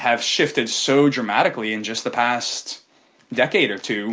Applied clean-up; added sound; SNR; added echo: none; none; none; none.